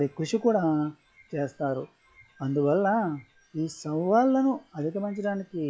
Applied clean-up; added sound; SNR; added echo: classical method log-MMSE.